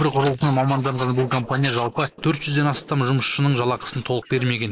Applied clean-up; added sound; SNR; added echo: neural mask model Resemble Enhance denoiser.